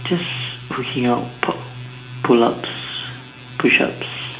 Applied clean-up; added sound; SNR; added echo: none; none; none; reverberation time 0.4 s.